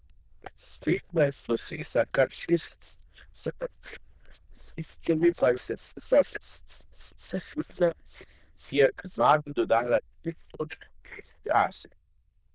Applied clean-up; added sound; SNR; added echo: neural diffusion model UNIVERSE++.